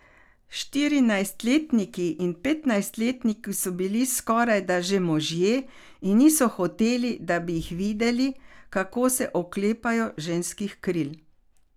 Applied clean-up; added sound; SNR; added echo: none; none; none; none.